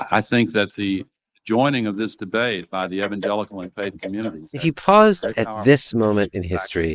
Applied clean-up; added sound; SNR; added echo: neural mask model Resemble Enhance denoiser.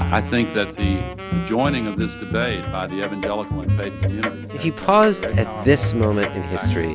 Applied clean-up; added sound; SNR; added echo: none; Clock + Wind instrument, woodwind instrument; 11 dB; none.